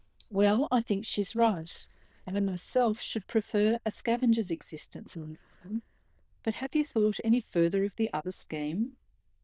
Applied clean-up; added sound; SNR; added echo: neural diffusion model UNIVERSE++.